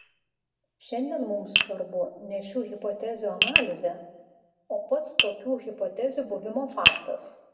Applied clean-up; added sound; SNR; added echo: none; Tap; -1 dB; reverberation time 0.9 s.